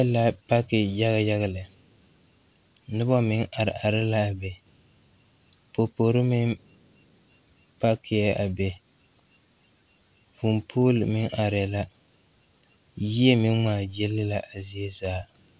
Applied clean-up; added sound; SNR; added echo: none; none; none; none.